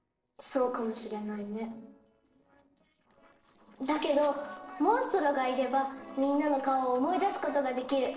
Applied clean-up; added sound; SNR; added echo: neural separator model SepFormer DNS4.